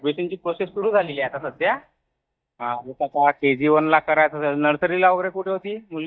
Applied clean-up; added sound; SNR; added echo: neural mask model DeepFilterNet 3.